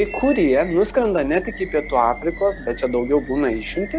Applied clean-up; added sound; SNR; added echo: none; Bird + Engine; 14 dB; none.